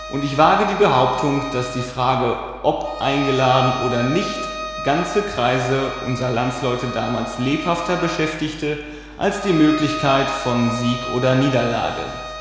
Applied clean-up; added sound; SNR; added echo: none; Bowed string instrument; 10 dB; none.